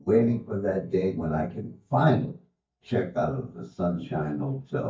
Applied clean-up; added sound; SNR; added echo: neural mask model DeepFilterNet 3.